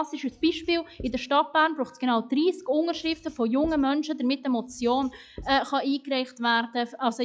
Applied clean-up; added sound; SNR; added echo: classical method log-MMSE.